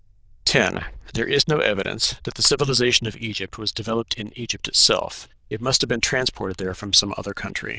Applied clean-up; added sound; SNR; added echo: neural diffusion model UNIVERSE++.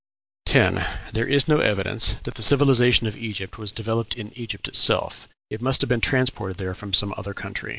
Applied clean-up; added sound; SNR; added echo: none; none; none; none.